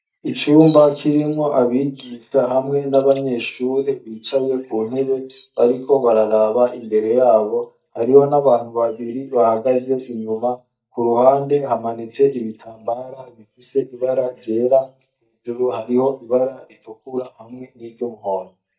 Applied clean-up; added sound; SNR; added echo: neural mask model DeepFilterNet 3.